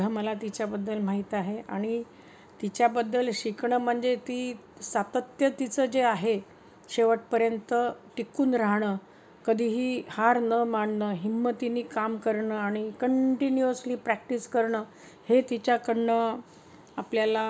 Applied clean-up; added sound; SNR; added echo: none; none; none; none.